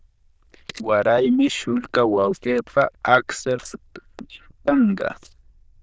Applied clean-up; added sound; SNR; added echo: neural diffusion model UNIVERSE++.